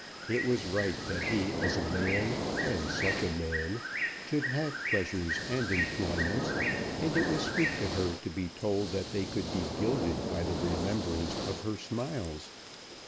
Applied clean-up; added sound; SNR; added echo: none; Bird + Hiss; 1 dB; none.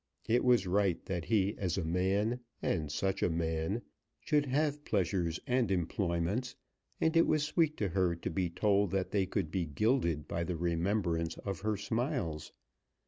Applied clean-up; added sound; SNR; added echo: none; none; none; none.